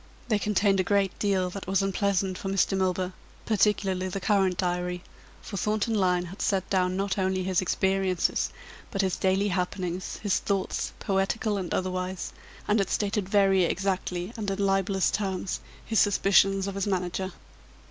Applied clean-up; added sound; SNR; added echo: none; none; none; none.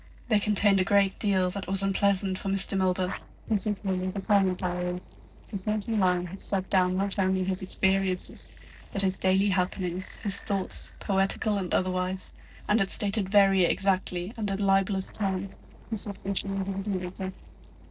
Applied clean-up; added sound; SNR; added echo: neural separator model SepFormer DNS4.